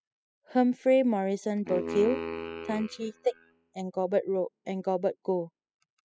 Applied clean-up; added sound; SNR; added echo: classical method spectral subtraction.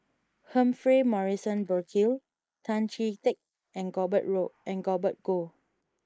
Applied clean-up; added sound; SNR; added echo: neural mask model Resemble Enhance denoiser.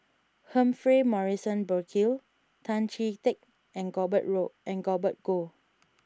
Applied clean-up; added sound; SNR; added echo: none; none; none; none.